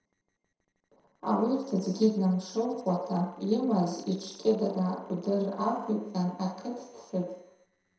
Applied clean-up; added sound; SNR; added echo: neural separator model SepFormer DNS4.